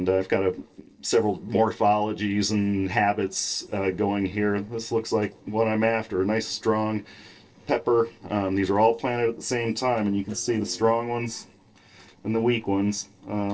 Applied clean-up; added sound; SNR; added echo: neural separator model SepFormer DNS4.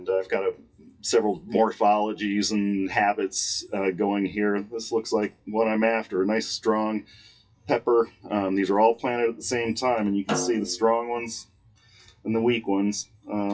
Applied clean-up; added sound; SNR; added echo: classical method WPE with log-MMSE.